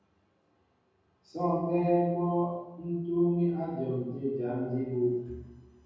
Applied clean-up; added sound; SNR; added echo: none; none; none; reverberation time 1.3 s.